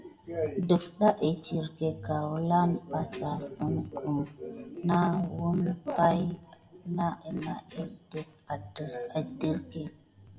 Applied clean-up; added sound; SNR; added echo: none; none; none; reverberation time 0.6 s.